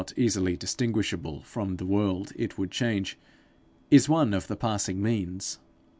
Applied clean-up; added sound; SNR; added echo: none; none; none; none.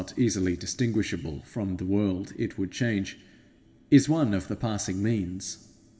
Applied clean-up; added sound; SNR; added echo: none; none; none; reverberation time 1.2 s.